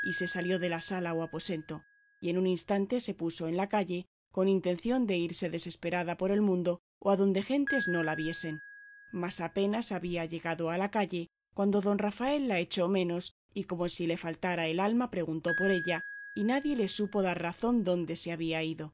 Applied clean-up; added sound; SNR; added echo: none; Piano; 14 dB; none.